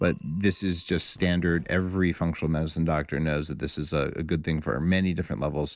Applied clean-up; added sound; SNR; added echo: neural separator model SepFormer DNS4.